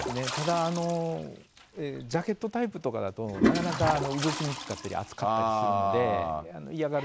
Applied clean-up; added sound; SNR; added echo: none; Toilet flush; 5 dB; none.